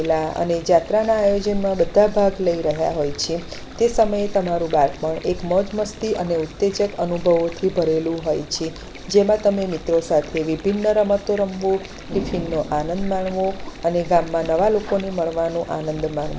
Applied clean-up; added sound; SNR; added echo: none; Stream; 13 dB; none.